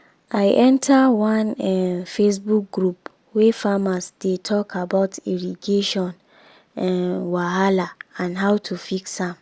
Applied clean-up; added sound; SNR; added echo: none; none; none; none.